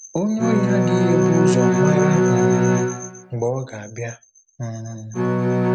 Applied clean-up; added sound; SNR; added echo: none; Bowed string instrument; -5 dB; none.